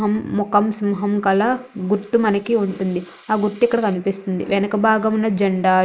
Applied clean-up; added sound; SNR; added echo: neural mask model Resemble Enhance denoiser.